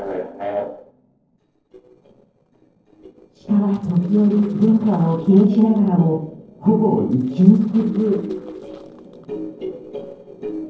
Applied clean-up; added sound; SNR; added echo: neural separator model SepFormer DNS4.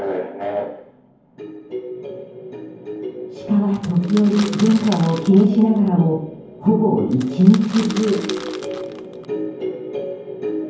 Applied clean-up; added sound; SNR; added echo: none; Crackle / Crushing; 15 dB; reverberation time 0.9 s.